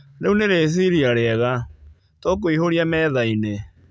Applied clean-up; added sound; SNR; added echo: none; none; none; none.